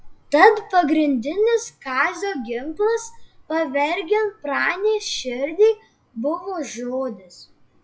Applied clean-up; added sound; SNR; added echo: classical method WPE with log-MMSE.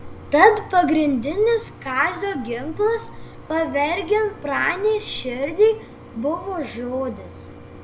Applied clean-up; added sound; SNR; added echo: none; Mechanisms; 16 dB; reverberation time 0.3 s.